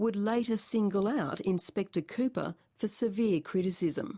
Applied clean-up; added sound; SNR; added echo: none; none; none; none.